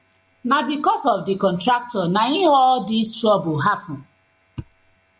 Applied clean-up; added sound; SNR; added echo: none; none; none; none.